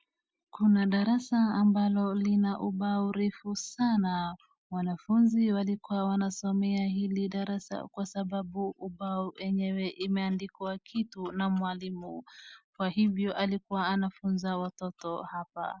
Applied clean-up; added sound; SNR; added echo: none; none; none; none.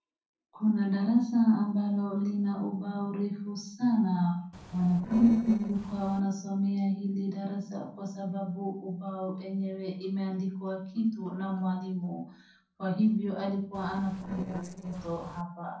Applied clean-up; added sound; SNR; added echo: neural separator model SepFormer DNS4.